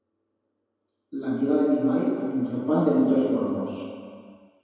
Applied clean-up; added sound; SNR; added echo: none; none; none; reverberation time 2.2 s.